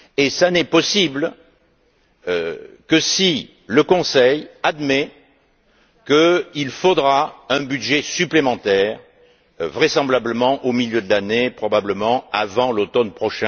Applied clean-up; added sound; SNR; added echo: none; none; none; none.